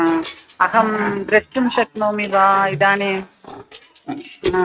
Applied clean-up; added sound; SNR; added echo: neural mask model RNNoise.